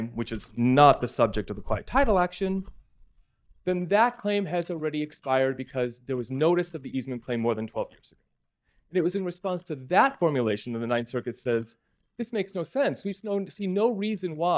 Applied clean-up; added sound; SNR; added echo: neural mask model DeepFilterNet 3.